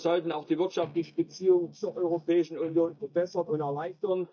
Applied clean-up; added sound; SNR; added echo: neural mask model DeepFilterNet 3.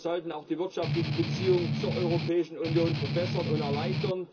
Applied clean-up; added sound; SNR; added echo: none; Strum; 0 dB; reverberation time 0.2 s.